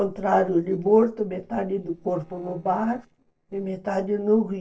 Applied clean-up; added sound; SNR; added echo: neural separator model SepFormer DNS4.